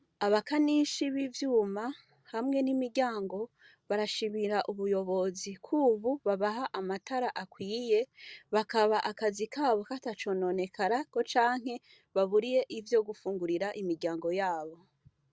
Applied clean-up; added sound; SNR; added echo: none; none; none; none.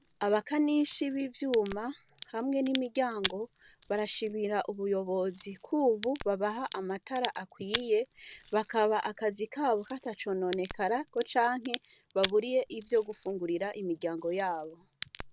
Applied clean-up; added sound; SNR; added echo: none; Crack; 7 dB; none.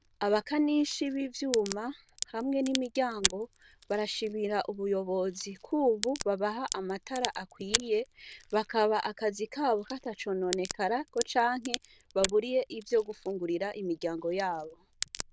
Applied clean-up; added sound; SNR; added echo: neural diffusion model UNIVERSE++.